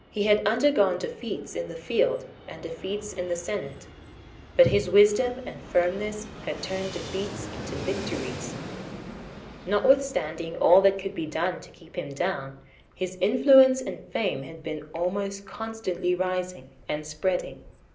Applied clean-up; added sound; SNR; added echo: none; Fixed-wing aircraft, airplane; 15 dB; reverberation time 0.5 s.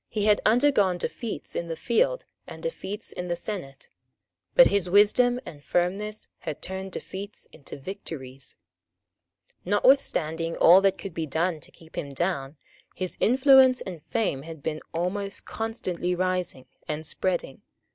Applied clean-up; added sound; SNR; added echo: none; none; none; none.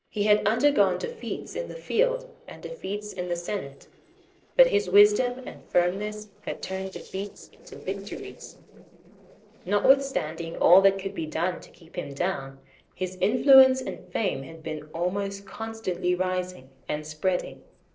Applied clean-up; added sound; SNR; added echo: neural separator model SepFormer DNS4.